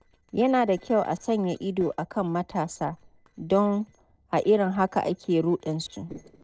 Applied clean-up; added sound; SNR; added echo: neural separator model SepFormer DNS4.